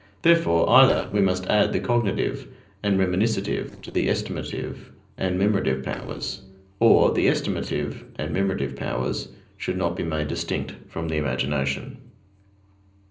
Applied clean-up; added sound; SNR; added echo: neural separator model SepFormer DNS4.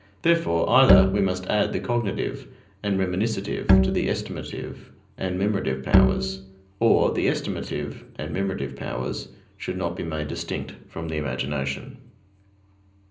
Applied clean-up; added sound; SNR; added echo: none; Bowed string instrument; -3 dB; reverberation time 0.5 s.